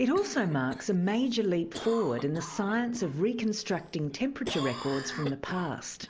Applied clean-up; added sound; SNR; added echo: none; Cough; 13 dB; none.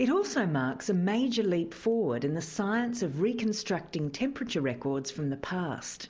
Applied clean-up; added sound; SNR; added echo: none; none; none; none.